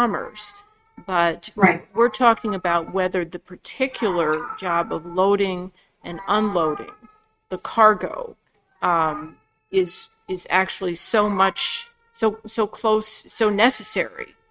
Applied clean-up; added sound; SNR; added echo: neural mask model RNNoise.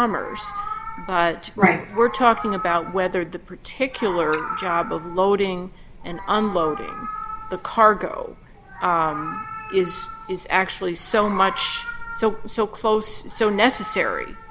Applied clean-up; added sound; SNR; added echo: none; Meow; 11 dB; none.